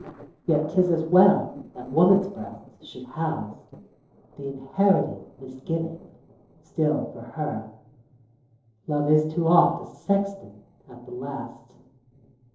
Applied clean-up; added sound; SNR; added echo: neural separator model SepFormer DNS4.